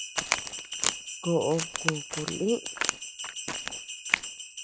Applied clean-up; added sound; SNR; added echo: none; Crack + Bell; -1 dB; none.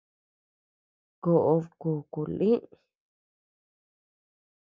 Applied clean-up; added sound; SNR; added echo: none; none; none; none.